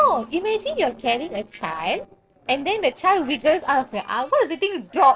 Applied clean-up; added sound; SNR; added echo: neural separator model SepFormer DNS4.